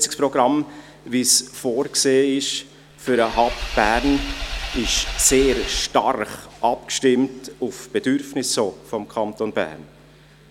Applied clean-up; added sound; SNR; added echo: none; Engine / Vehicle; 8 dB; none.